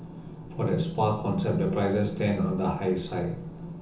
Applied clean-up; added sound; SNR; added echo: none; none; none; reverberation time 0.7 s.